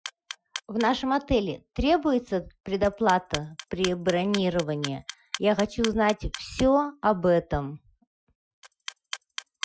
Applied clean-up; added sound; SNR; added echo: classical method Wiener filter.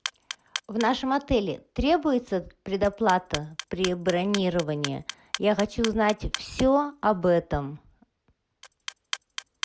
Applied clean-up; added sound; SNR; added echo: none; Clock; 13 dB; none.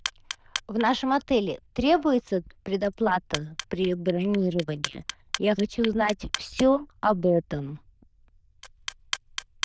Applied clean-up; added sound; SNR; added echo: neural diffusion model UNIVERSE++.